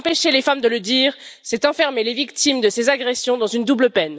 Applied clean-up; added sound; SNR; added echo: none; none; none; none.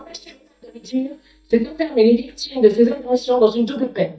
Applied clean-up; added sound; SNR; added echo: neural mask model DeepFilterNet 3.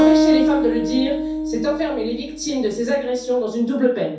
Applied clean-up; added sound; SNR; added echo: none; Acoustic guitar; 0 dB; reverberation time 0.6 s.